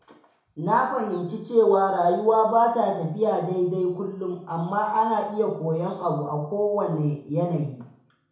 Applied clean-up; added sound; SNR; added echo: none; none; none; reverberation time 0.6 s.